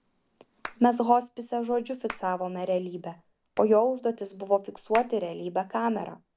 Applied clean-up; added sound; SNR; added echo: none; Hands; 18 dB; none.